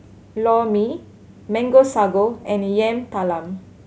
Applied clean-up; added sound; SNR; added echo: none; none; none; none.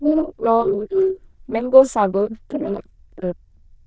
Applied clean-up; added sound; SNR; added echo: neural diffusion model UNIVERSE++.